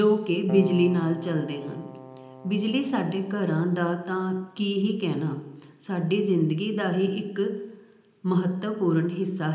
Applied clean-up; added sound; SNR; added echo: none; Keyboard (musical); 16 dB; reverberation time 0.9 s.